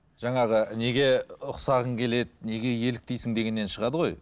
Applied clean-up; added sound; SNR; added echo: none; none; none; none.